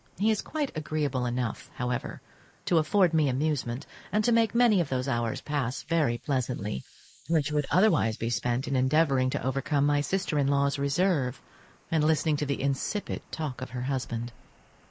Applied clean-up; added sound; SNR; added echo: neural mask model Resemble Enhance denoiser.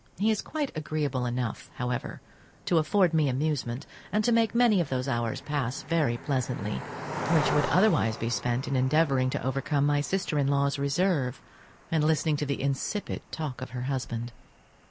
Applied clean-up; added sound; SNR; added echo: none; Cricket; 14 dB; none.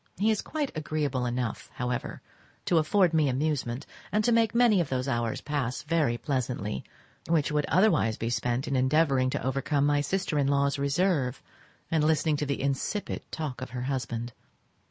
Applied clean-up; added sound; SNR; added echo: none; none; none; none.